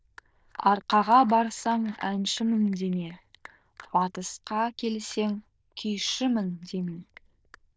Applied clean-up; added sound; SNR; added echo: neural diffusion model UNIVERSE++.